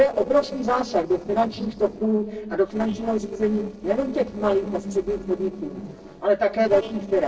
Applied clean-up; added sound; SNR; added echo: neural separator model SepFormer DNS4.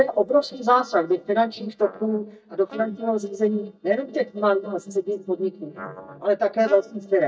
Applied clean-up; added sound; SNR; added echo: neural mask model DeepFilterNet 3.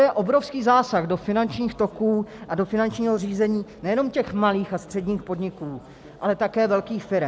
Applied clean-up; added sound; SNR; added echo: none; none; none; none.